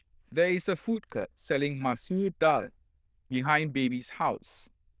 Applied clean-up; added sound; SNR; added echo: neural diffusion model UNIVERSE++.